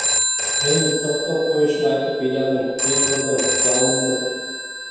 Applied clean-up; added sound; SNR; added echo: none; Telephone; 0 dB; reverberation time 1.2 s.